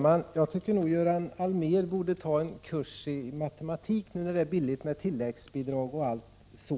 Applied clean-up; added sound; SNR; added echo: none; none; none; none.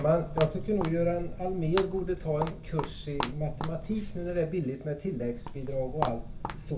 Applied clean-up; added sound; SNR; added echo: none; Walk, footsteps; 6 dB; reverberation time 0.3 s.